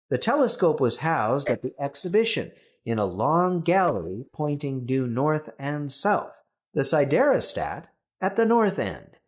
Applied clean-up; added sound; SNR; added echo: neural mask model DeepFilterNet 3.